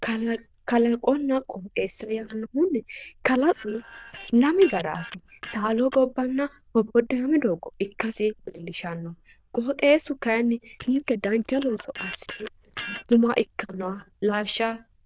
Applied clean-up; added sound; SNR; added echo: neural diffusion model UNIVERSE++.